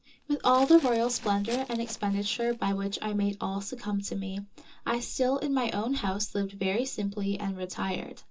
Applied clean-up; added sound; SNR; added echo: none; Glass; 18 dB; reverberation time 0.2 s.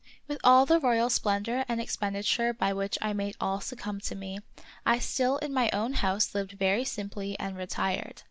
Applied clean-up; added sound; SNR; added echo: none; none; none; none.